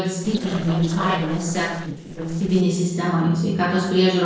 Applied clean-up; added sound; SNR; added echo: neural separator model SepFormer DNS4.